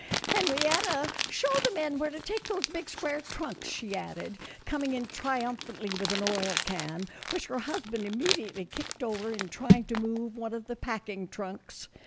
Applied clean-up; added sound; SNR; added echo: none; Crumpling, crinkling; 1 dB; none.